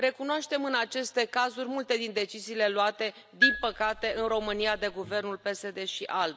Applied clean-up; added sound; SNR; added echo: none; Marimba, xylophone; 1 dB; none.